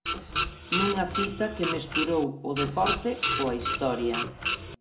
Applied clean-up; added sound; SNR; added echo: none; Printer; 1 dB; reverberation time 0.4 s.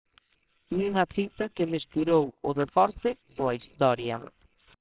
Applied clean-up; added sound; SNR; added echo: neural separator model SepFormer WHAMR!.